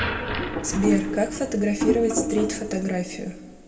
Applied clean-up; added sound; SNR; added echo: none; Wood; 2 dB; reverberation time 1.3 s.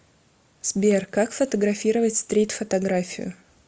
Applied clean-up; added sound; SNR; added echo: none; none; none; none.